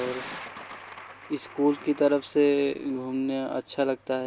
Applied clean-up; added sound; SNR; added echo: none; Thunder; 17 dB; none.